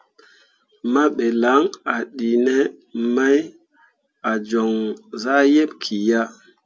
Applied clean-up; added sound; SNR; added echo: none; none; none; none.